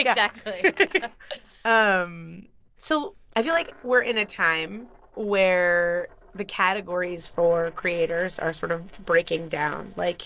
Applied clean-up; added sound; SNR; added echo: neural separator model SepFormer DNS4.